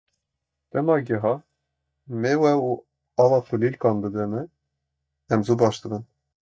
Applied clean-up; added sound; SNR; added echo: neural mask model DeepFilterNet 3.